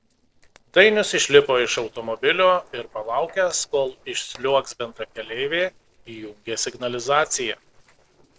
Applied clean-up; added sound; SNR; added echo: neural separator model SepFormer DNS4.